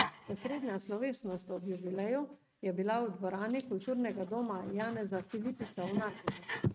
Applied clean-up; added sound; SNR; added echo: neural mask model RNNoise.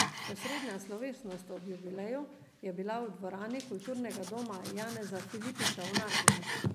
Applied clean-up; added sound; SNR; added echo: none; Domestic sounds, home sounds; -3 dB; none.